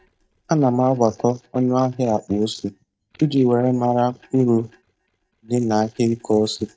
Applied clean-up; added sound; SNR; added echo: neural mask model DeepFilterNet 3.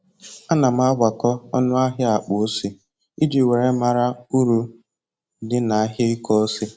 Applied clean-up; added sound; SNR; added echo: none; none; none; none.